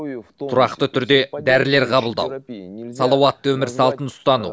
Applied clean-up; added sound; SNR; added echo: none; none; none; none.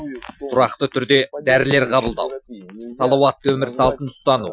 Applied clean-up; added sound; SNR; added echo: classical method Wiener filter.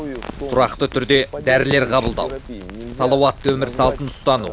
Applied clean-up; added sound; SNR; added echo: none; Crackle; 13 dB; none.